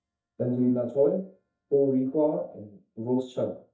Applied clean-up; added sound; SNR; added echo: neural mask model DeepFilterNet 3.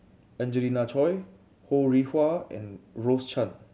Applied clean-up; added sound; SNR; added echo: none; none; none; none.